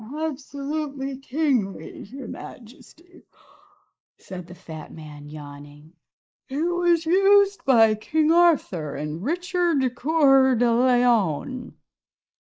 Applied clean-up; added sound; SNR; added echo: neural mask model Resemble Enhance denoiser.